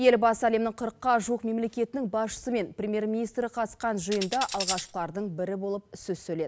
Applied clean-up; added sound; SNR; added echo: none; Tambourine; 8 dB; none.